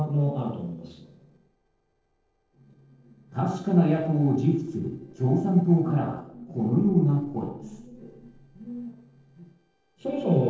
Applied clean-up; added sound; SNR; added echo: neural separator model SepFormer DNS4.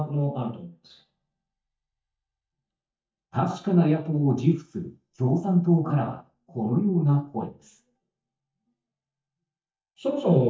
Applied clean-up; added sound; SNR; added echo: neural mask model DeepFilterNet 3.